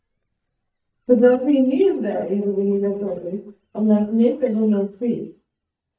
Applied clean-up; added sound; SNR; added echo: neural mask model DeepFilterNet 3.